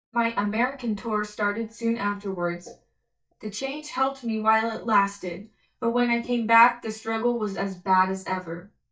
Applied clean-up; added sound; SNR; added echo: neural mask model DeepFilterNet 3.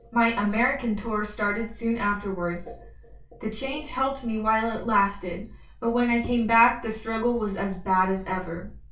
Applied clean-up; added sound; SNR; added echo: none; Bowed string instrument; 17 dB; reverberation time 0.2 s.